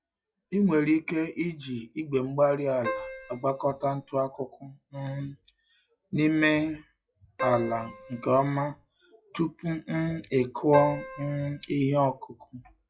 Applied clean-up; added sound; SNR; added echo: classical method log-MMSE.